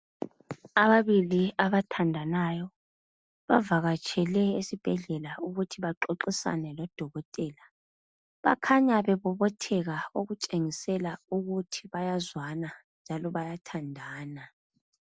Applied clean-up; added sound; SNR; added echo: none; none; none; none.